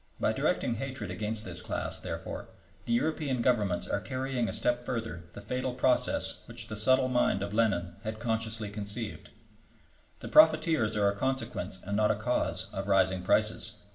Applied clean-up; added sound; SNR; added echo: none; none; none; reverberation time 0.6 s.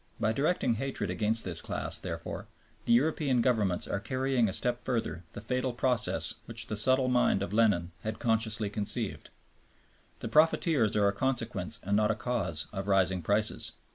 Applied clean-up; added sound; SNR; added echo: none; none; none; none.